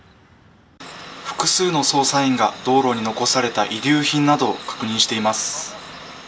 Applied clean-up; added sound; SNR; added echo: none; none; none; none.